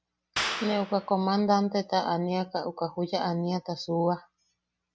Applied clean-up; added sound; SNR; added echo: none; Clapping; 10 dB; none.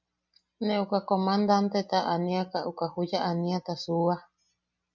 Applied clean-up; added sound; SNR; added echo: none; none; none; none.